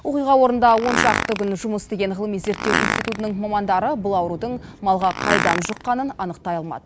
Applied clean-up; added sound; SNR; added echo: none; Fart; 4 dB; none.